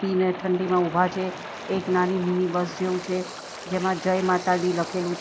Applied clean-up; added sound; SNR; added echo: none; Waves, surf; 12 dB; none.